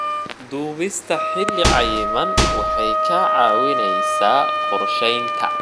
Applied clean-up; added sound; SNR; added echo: none; Wind instrument, woodwind instrument + Microwave oven; -3 dB; none.